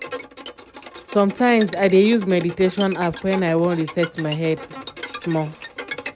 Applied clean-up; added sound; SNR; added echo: none; Bowed string instrument; 13 dB; none.